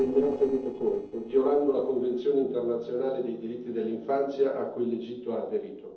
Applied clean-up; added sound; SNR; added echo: neural separator model SepFormer DNS4.